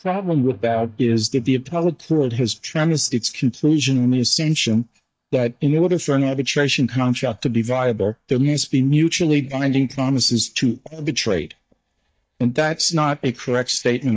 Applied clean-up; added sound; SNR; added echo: neural mask model DeepFilterNet 3.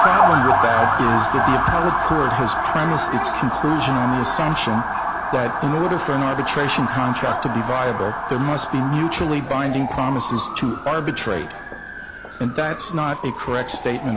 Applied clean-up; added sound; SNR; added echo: none; Motor vehicle (road) / Siren; 0 dB; none.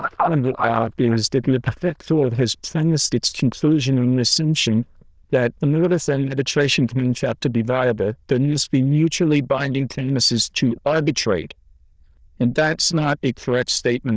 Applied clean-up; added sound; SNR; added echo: neural diffusion model UNIVERSE++.